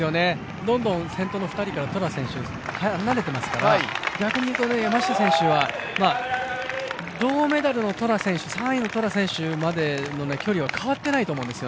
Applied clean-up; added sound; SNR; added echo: none; none; none; none.